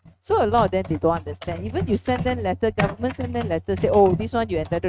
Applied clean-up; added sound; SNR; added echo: neural mask model RNNoise.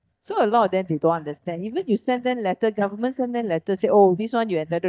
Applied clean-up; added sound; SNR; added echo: neural mask model DeepFilterNet 3.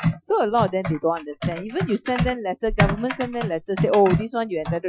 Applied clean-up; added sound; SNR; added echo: classical method Wiener filter.